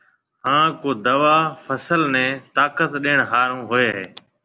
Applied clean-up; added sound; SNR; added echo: none; none; none; none.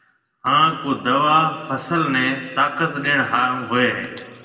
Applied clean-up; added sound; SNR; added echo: none; none; none; reverberation time 1.9 s.